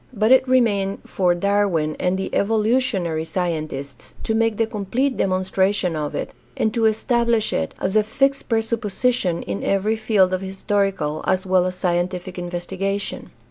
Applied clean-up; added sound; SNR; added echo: none; none; none; none.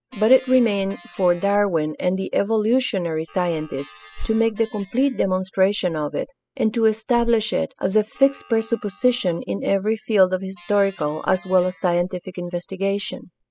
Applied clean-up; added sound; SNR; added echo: classical method spectral subtraction.